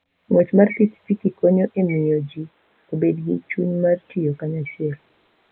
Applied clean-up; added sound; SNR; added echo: neural mask model Resemble Enhance denoiser.